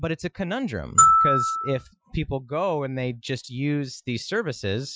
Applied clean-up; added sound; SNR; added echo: classical method Wiener filter.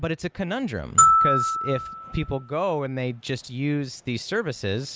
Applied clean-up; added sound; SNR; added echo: none; Glockenspiel; -4 dB; none.